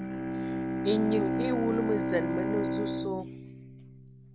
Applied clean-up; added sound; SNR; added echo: none; Bowed string instrument; -1 dB; none.